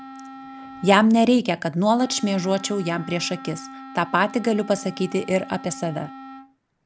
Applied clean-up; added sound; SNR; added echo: none; Wind instrument, woodwind instrument; 17 dB; none.